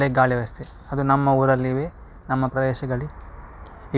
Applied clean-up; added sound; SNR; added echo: none; Rattle (instrument); 19 dB; none.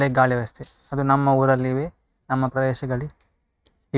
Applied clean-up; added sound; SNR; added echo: neural mask model RNNoise.